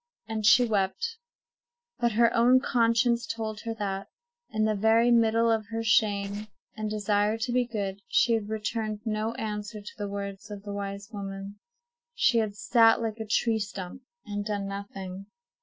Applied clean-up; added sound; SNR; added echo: neural separator model SepFormer DNS4.